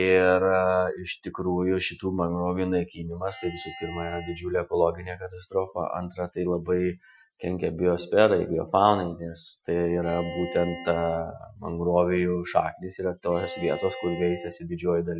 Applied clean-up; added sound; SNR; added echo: classical method Wiener filter.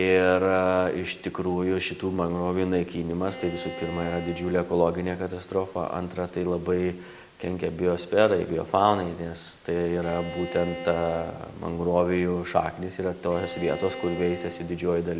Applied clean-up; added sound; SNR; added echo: none; Bowed string instrument; 13 dB; none.